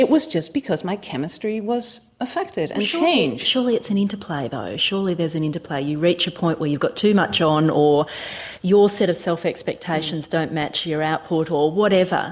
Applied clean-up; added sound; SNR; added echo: none; none; none; none.